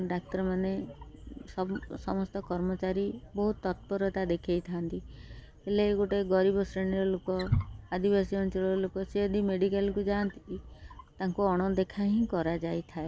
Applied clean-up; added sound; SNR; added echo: none; Wild animals; 14 dB; none.